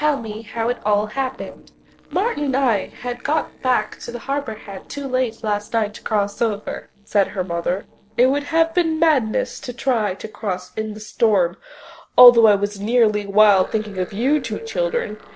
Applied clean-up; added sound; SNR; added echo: neural separator model SepFormer DNS4.